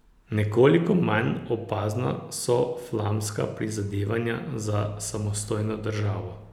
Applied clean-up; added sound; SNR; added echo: none; none; none; none.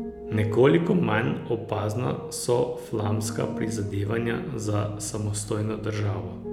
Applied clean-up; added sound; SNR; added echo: none; Piano; 11 dB; none.